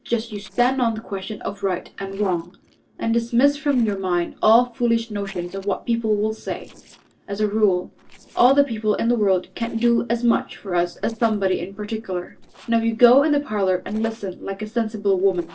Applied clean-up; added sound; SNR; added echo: neural separator model SepFormer DNS4.